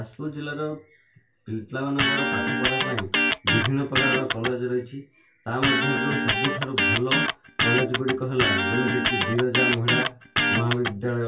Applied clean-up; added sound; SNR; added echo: none; Electric guitar; -4 dB; reverberation time 0.2 s.